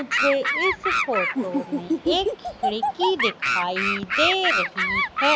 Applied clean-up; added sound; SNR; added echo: none; Animal; -2 dB; none.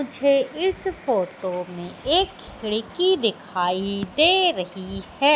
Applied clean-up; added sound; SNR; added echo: none; none; none; none.